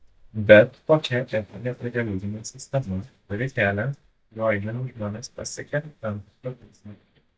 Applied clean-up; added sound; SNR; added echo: neural mask model DeepFilterNet 3.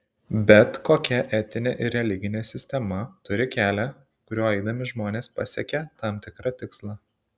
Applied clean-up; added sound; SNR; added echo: none; none; none; none.